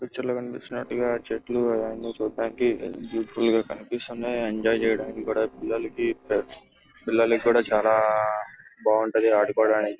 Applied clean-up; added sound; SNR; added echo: neural separator model SepFormer DNS4.